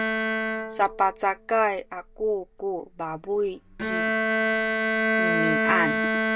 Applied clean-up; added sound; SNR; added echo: none; Bowed string instrument; -2 dB; none.